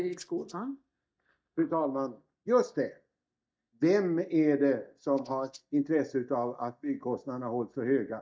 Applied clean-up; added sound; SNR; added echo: neural mask model DeepFilterNet 3.